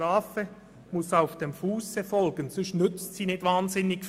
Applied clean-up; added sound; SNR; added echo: none; none; none; none.